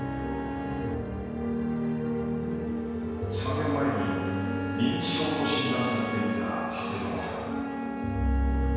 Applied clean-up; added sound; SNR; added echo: none; Wind instrument, woodwind instrument; 7 dB; reverberation time 1.9 s.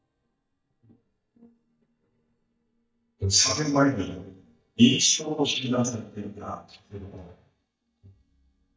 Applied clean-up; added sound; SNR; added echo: neural mask model DeepFilterNet 3.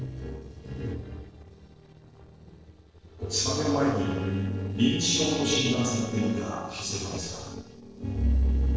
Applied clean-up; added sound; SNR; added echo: neural separator model SepFormer DNS4.